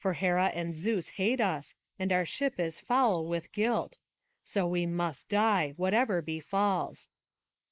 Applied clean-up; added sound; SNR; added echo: neural mask model Resemble Enhance denoiser.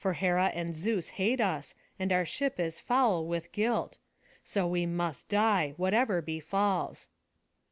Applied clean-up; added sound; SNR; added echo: none; none; none; none.